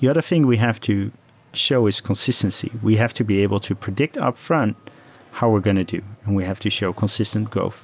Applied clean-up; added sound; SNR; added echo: none; none; none; none.